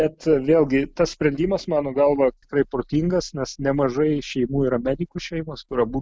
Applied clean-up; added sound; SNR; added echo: none; none; none; none.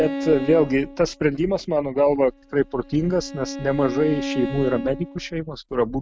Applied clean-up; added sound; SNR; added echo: none; Bowed string instrument; 10 dB; none.